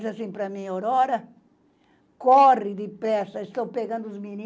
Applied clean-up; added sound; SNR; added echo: none; none; none; none.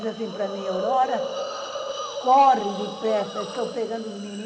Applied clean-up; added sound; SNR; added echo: none; Hiss; 8 dB; reverberation time 2.0 s.